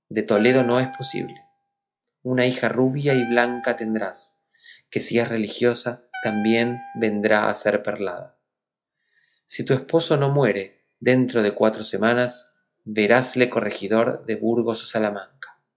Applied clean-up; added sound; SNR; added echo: classical method log-MMSE.